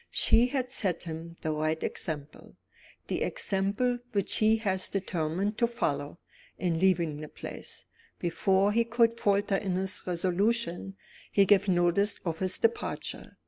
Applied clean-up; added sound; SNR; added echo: none; none; none; none.